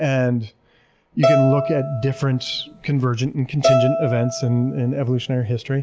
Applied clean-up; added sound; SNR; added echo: none; Bowed string instrument; 2 dB; none.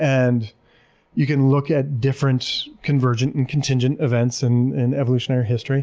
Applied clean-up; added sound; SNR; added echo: none; none; none; none.